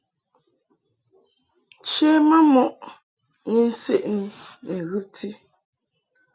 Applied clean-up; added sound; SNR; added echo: none; none; none; none.